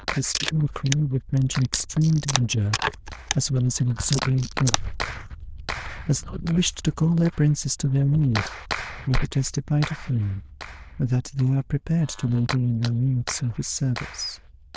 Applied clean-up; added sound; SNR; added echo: neural diffusion model UNIVERSE++.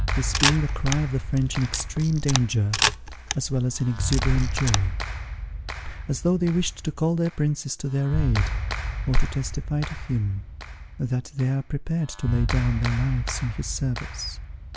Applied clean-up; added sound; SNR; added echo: none; Camera + Clapping; 4 dB; none.